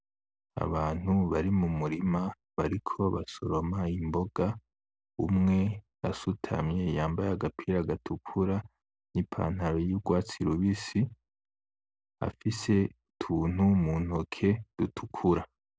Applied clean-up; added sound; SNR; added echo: none; none; none; none.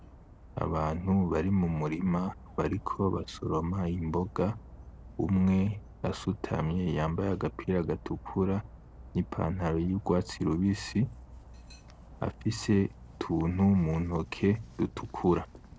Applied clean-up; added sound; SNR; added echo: none; Dog; 19 dB; none.